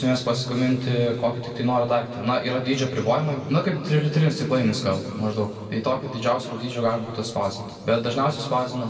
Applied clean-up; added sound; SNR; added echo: none; none; none; reverberation time 2.1 s.